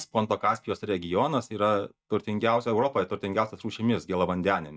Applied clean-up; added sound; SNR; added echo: neural mask model DeepFilterNet 3.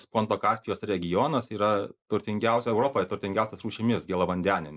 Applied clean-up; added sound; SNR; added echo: neural mask model Resemble Enhance denoiser.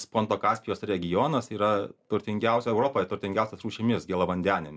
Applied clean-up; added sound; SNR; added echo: none; none; none; none.